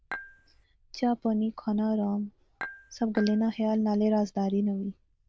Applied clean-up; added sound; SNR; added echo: neural diffusion model UNIVERSE++.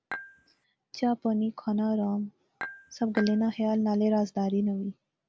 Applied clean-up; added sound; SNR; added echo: none; Dishes, pots, and pans / Chink, clink; 13 dB; none.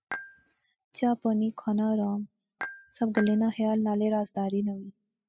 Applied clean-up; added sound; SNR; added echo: classical method spectral subtraction.